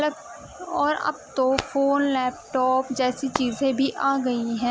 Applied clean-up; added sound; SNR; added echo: none; Hands; 14 dB; none.